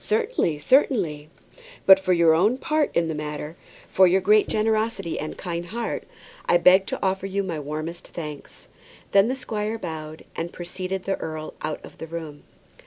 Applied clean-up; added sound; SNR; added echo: none; none; none; none.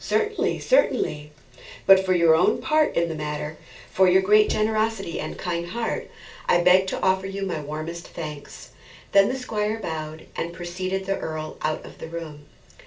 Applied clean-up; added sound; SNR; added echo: none; none; none; reverberation time 0.3 s.